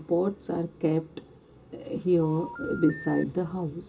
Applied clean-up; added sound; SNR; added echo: none; Telephone; 13 dB; reverberation time 0.2 s.